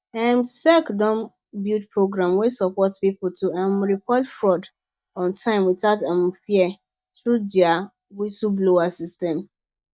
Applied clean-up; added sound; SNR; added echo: neural mask model DeepFilterNet 3.